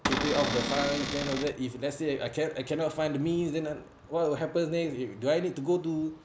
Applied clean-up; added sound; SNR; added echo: none; Cupboard open or close / Door; 1 dB; none.